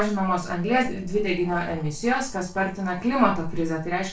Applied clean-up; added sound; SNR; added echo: neural separator model SepFormer DNS4.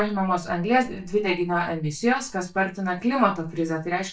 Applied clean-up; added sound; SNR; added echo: neural mask model DeepFilterNet 3.